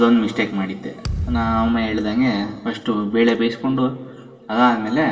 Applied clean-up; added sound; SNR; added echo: none; Thump, thud; 11 dB; reverberation time 2.7 s.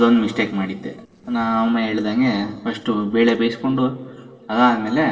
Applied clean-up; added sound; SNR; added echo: neural separator model SepFormer DNS4.